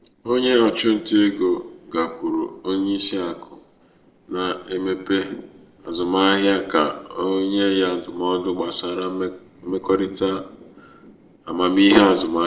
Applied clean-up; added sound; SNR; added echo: neural separator model SepFormer DNS4.